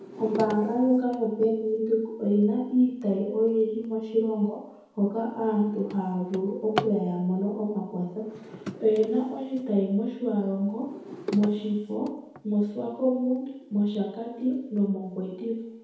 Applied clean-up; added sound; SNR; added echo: none; Drawer open or close; 16 dB; reverberation time 2.0 s.